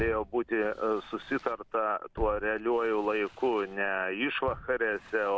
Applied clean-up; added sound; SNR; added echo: none; Walk, footsteps; 16 dB; none.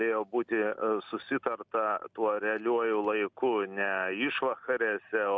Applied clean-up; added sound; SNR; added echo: none; none; none; none.